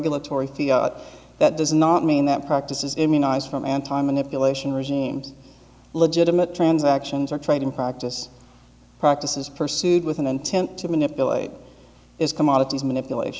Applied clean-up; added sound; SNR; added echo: none; none; none; none.